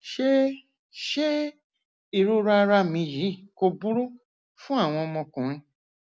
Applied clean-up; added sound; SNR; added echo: none; none; none; none.